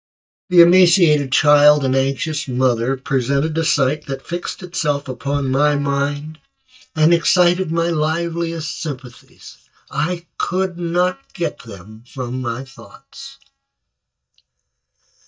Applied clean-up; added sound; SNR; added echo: neural mask model DeepFilterNet 3.